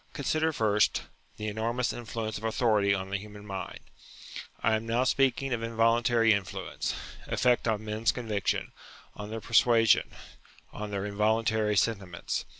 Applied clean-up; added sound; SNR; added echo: none; none; none; none.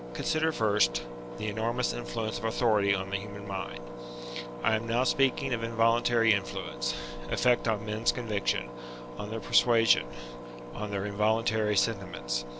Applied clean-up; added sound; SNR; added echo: none; Engine; 10 dB; none.